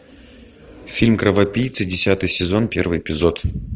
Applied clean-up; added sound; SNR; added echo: none; none; none; none.